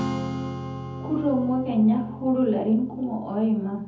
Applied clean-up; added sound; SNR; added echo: none; Strum; 9 dB; reverberation time 0.6 s.